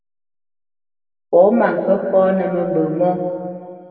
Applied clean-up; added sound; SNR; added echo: none; none; none; reverberation time 2.2 s.